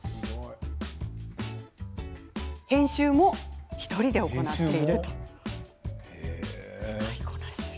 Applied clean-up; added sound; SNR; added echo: none; none; none; none.